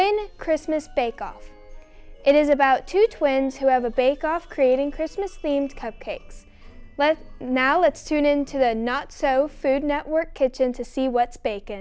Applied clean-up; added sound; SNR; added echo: none; none; none; none.